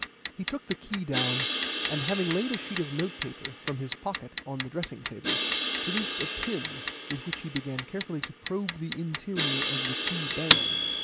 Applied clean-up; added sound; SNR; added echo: none; Crash cymbal + Clock; -3 dB; none.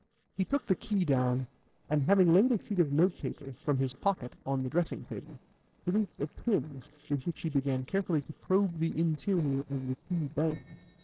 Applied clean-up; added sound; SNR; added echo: neural separator model SepFormer DNS4.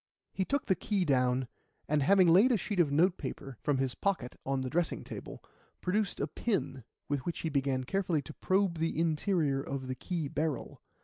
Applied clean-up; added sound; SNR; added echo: none; none; none; none.